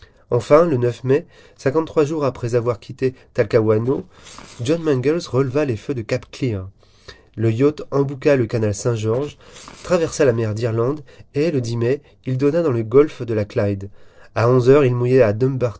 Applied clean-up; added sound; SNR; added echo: neural separator model SepFormer DNS4.